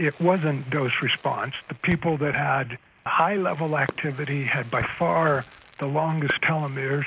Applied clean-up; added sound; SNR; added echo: none; Fireworks; 18 dB; none.